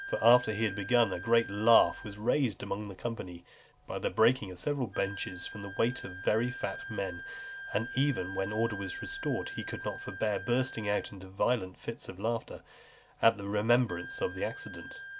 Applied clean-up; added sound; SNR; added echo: none; Wind instrument, woodwind instrument; 13 dB; none.